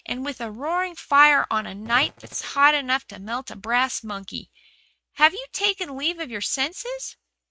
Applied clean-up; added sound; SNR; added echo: neural mask model RNNoise.